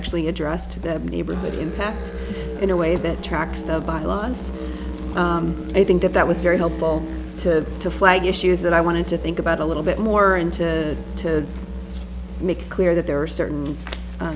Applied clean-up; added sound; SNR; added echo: none; Musical instrument; 11 dB; none.